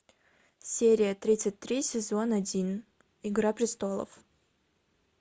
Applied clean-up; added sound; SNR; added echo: none; none; none; none.